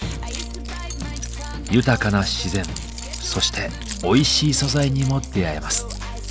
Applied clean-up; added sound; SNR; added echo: none; Keys jangling; 15 dB; none.